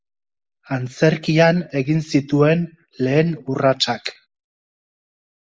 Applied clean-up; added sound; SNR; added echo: neural mask model Resemble Enhance denoiser.